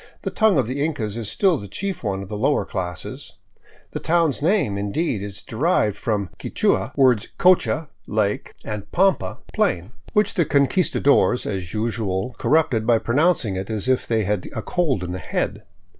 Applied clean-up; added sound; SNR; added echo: none; none; none; none.